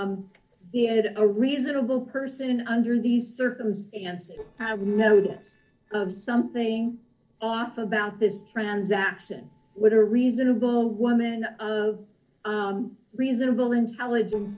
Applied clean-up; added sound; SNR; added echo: neural separator model SepFormer DNS4.